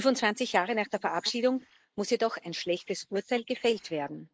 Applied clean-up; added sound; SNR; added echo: neural mask model Resemble Enhance denoiser.